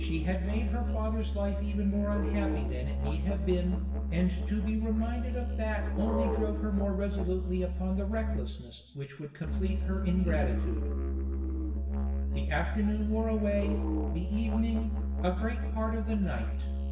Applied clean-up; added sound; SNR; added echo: none; Musical instrument; -3 dB; reverberation time 0.9 s.